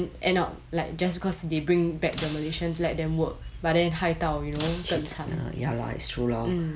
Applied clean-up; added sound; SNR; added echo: none; Shatter; 17 dB; none.